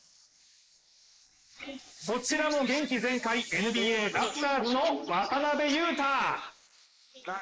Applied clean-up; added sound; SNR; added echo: neural mask model Resemble Enhance denoiser.